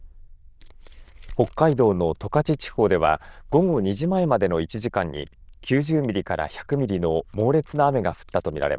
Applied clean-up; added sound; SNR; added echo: neural diffusion model UNIVERSE++.